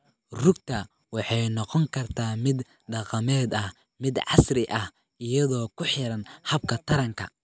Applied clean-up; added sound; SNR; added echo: none; none; none; none.